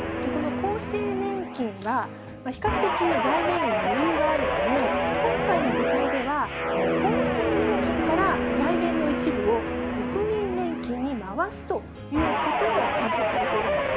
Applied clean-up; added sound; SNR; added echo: none; Guitar; -2 dB; none.